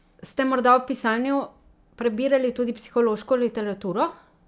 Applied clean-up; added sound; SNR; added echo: none; none; none; none.